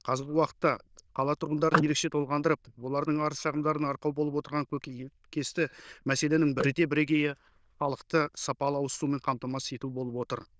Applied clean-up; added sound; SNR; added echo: neural diffusion model UNIVERSE++.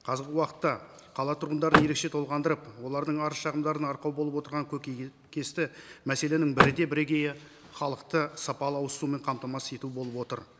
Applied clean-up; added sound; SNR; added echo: none; Vehicle; -2 dB; none.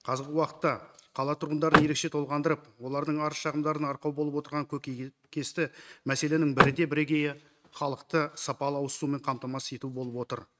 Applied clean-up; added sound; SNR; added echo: neural mask model RNNoise.